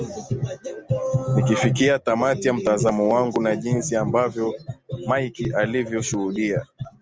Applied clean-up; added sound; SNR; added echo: none; none; none; none.